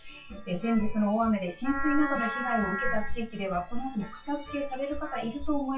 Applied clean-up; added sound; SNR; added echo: classical method WPE with log-MMSE.